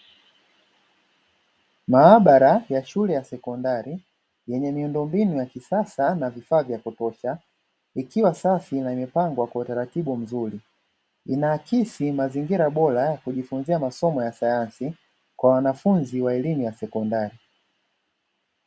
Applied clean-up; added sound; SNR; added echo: none; none; none; none.